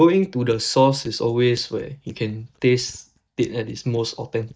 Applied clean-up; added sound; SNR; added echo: neural mask model DeepFilterNet 3.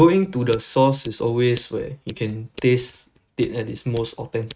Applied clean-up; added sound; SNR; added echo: neural mask model RNNoise.